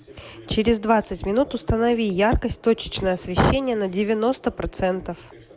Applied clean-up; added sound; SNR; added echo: none; none; none; none.